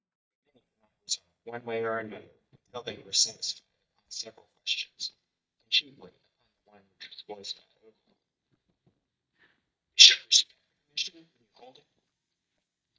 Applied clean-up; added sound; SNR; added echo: neural mask model DeepFilterNet 3.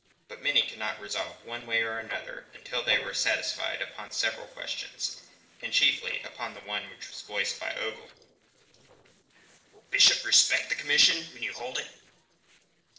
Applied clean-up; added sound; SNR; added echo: neural separator model SepFormer DNS4.